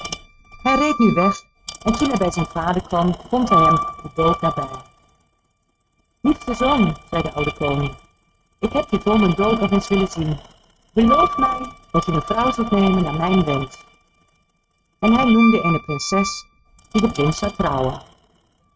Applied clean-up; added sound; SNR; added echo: neural mask model RNNoise.